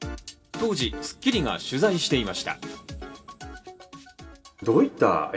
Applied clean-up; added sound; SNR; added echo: none; none; none; reverberation time 1.9 s.